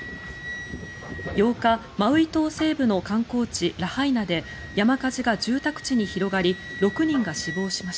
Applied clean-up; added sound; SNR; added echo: none; Wind instrument, woodwind instrument; 17 dB; none.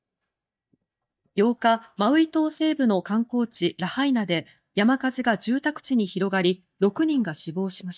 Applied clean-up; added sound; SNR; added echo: neural mask model DeepFilterNet 3.